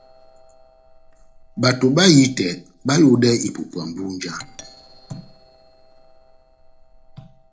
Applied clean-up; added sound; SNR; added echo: neural separator model SepFormer DNS4.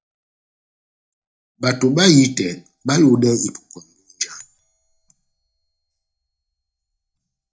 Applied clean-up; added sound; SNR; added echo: neural mask model DeepFilterNet 3.